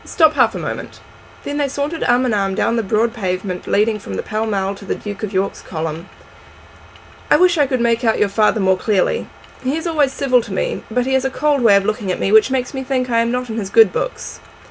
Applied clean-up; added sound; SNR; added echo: none; none; none; none.